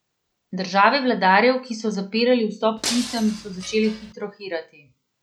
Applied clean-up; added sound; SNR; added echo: none; Shatter; 10 dB; none.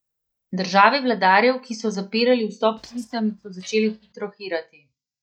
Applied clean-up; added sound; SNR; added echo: neural mask model DeepFilterNet 3.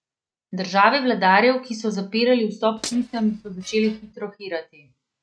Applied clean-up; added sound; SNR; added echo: neural mask model RNNoise.